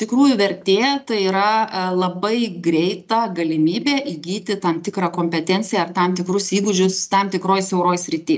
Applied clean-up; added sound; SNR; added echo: none; none; none; none.